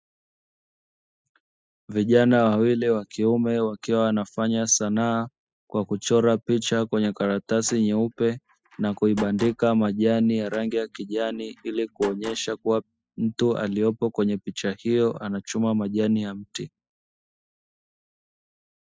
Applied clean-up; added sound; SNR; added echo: classical method spectral subtraction.